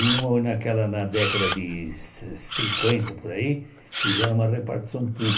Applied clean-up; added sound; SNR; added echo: none; Camera; 5 dB; reverberation time 0.3 s.